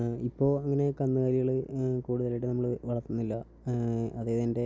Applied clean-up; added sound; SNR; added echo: none; none; none; none.